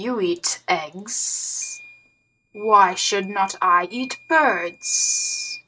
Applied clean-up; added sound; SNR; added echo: neural mask model RNNoise.